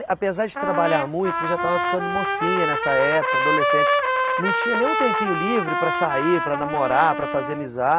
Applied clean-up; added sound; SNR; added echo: none; Trumpet; 0 dB; none.